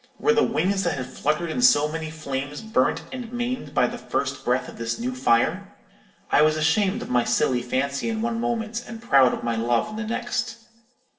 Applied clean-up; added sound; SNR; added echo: none; none; none; reverberation time 0.6 s.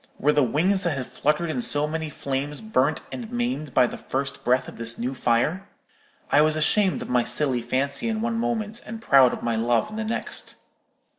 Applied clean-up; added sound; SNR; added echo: none; none; none; none.